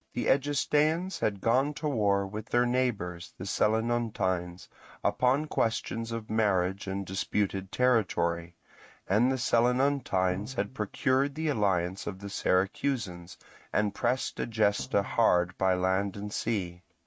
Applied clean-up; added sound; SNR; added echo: neural mask model RNNoise.